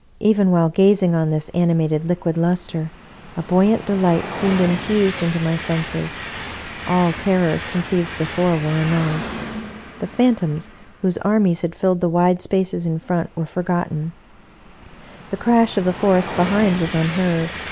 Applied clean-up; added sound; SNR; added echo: none; Train; 13 dB; none.